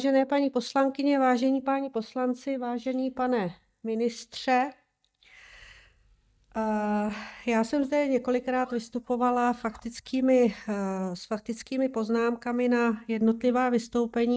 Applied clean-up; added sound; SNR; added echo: neural mask model DeepFilterNet 3.